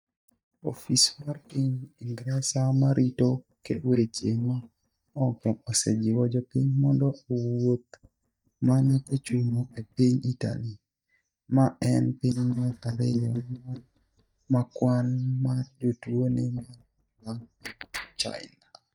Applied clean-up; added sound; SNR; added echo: neural mask model DeepFilterNet 3.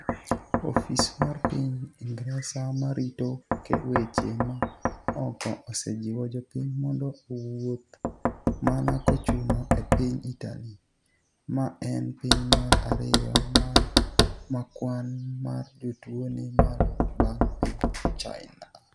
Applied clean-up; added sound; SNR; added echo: none; Knock; -3 dB; none.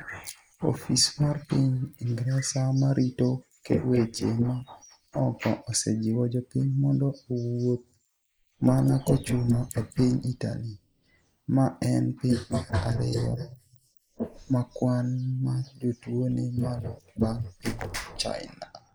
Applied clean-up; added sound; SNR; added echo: neural mask model Resemble Enhance denoiser.